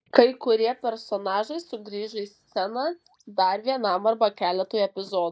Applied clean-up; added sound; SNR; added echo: neural mask model DeepFilterNet 3.